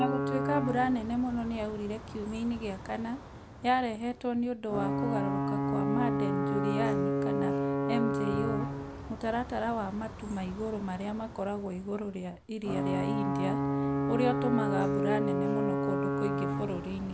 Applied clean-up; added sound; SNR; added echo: none; Alarm / Ocean / Boat, Water vehicle; -1 dB; none.